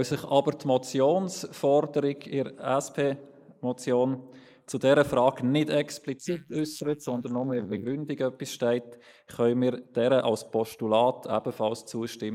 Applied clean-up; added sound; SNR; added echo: neural mask model Resemble Enhance denoiser.